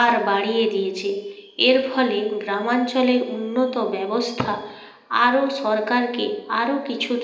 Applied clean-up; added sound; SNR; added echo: none; none; none; reverberation time 0.9 s.